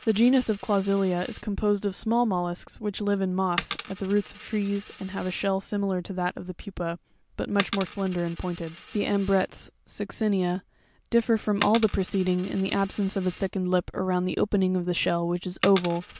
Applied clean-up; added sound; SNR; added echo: none; Coin (dropping); 14 dB; none.